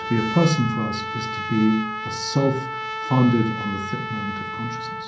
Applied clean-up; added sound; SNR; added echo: none; Trumpet; 6 dB; reverberation time 0.6 s.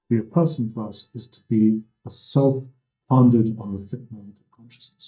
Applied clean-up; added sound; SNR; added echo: neural mask model DeepFilterNet 3.